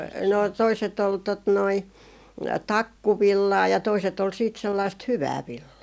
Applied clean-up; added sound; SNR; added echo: none; none; none; none.